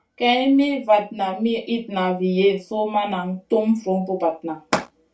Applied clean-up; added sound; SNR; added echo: none; none; none; reverberation time 0.2 s.